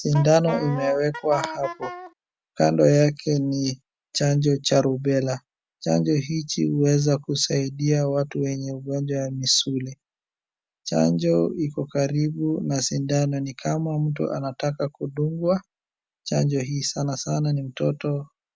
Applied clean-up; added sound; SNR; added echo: none; Wind instrument, woodwind instrument; 10 dB; none.